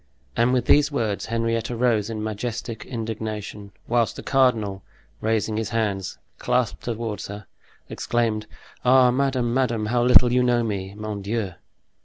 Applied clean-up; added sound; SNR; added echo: none; none; none; none.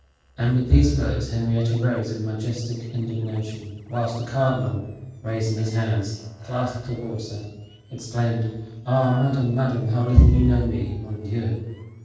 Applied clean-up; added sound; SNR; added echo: neural separator model SepFormer DNS4.